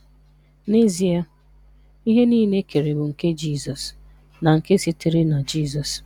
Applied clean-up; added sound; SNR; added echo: none; none; none; none.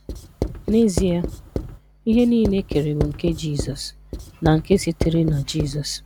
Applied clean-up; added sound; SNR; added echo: none; Writing; 7 dB; none.